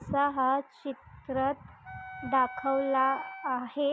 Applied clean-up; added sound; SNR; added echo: none; Wind instrument, woodwind instrument; 14 dB; none.